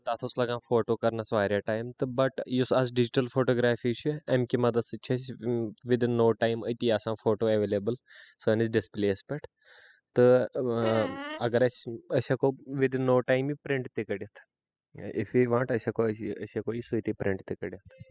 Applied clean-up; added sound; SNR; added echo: classical method spectral subtraction.